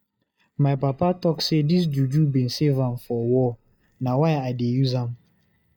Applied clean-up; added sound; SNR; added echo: neural mask model DeepFilterNet 3.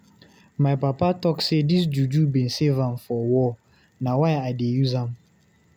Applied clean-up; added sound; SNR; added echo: none; none; none; none.